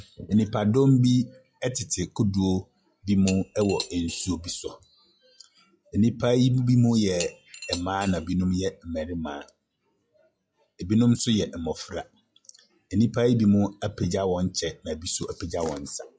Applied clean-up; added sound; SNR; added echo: classical method log-MMSE.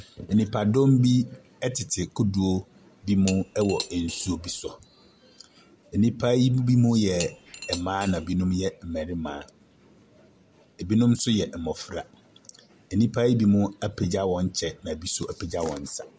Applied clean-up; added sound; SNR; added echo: none; Cutlery, silverware / Dishes, pots, and pans; 13 dB; none.